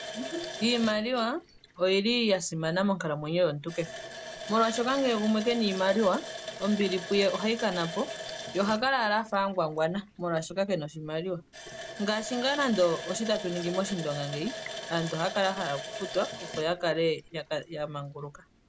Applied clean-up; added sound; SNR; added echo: none; Water tap, faucet; 12 dB; none.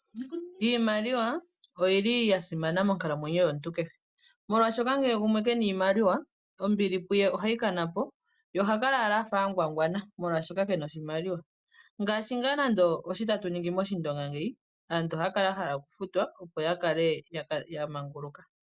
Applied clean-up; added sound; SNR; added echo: none; none; none; none.